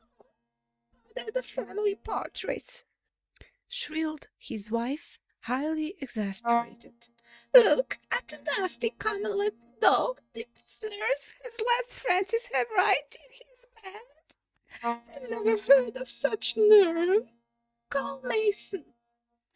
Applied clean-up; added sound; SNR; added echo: neural mask model DeepFilterNet 3.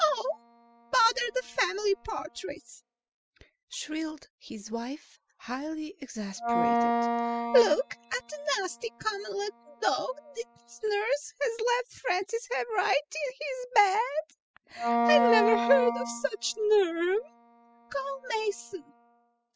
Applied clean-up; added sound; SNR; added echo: classical method spectral subtraction.